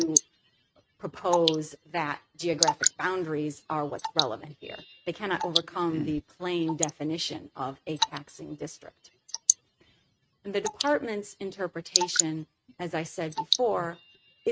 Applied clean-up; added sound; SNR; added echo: neural mask model RNNoise.